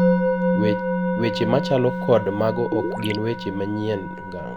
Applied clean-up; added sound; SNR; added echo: none; Musical instrument + Gurgling; 0 dB; none.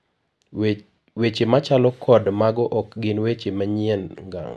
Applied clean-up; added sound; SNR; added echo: none; none; none; none.